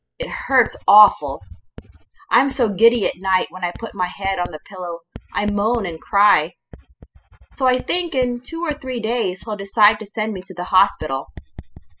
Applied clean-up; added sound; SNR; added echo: classical method spectral subtraction.